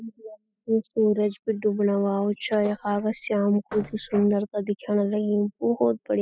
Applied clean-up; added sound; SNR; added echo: classical method spectral subtraction.